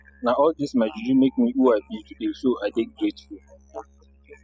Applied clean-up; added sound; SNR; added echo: classical method spectral subtraction.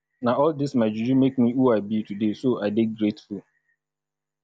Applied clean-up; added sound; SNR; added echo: none; none; none; none.